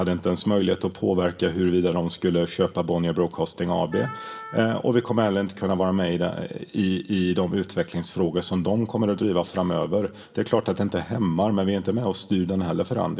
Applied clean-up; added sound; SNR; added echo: none; Wind instrument, woodwind instrument; 16 dB; reverberation time 0.5 s.